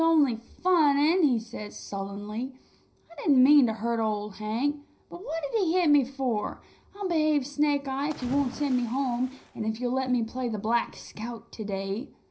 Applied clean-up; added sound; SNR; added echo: none; Splash, splatter; 18 dB; reverberation time 0.4 s.